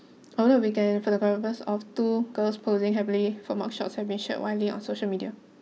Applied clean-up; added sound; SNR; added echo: none; none; none; none.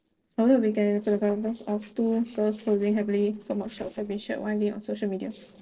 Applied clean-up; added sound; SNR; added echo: neural separator model SepFormer DNS4.